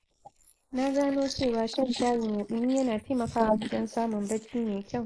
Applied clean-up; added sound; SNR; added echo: neural mask model Resemble Enhance denoiser.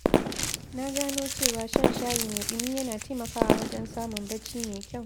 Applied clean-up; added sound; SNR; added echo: none; Fireworks + Crumpling, crinkling; -4 dB; none.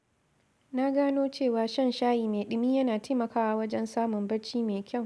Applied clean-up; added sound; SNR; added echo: none; none; none; none.